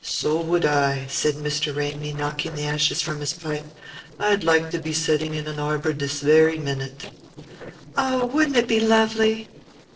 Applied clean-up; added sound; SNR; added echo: neural separator model SepFormer DNS4.